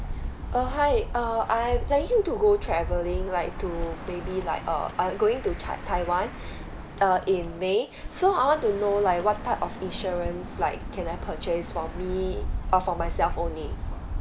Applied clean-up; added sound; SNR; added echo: none; Bird; 6 dB; none.